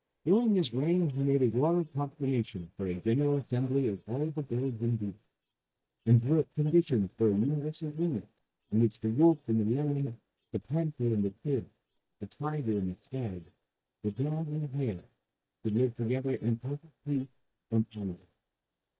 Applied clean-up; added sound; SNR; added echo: neural mask model DeepFilterNet 3.